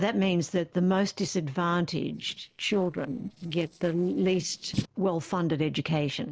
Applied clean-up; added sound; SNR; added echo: neural separator model SepFormer DNS4.